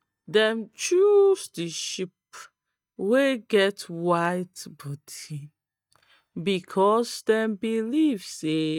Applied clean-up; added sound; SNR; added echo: neural mask model DeepFilterNet 3.